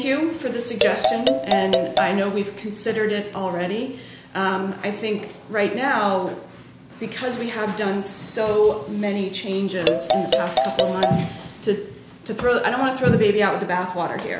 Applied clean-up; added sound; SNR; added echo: none; Marimba, xylophone; -1 dB; none.